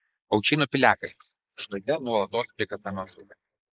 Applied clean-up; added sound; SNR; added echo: neural mask model Resemble Enhance denoiser.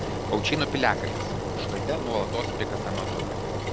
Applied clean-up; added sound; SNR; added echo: none; Engine; -1 dB; none.